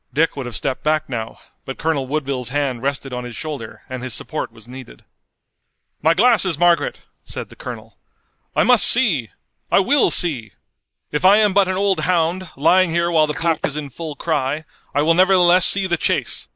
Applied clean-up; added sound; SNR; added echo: neural mask model Resemble Enhance denoiser.